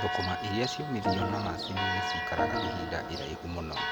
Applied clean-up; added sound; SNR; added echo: none; Church bell + Organ; -2 dB; none.